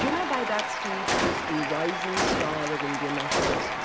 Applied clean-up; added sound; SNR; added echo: none; Applause / Cheering + Gunshot, gunfire; -4 dB; none.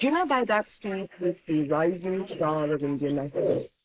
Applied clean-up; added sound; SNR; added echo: neural mask model Resemble Enhance denoiser.